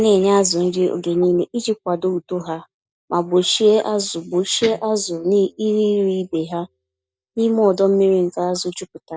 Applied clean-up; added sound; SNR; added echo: neural mask model DeepFilterNet 3.